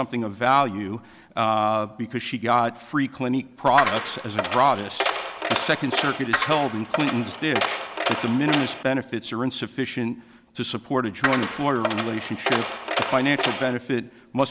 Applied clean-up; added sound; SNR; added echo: none; Coin (dropping); 3 dB; none.